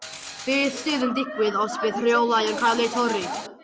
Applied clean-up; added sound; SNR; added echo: none; Mechanisms; 14 dB; none.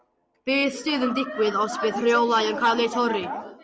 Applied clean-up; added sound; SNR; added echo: none; none; none; none.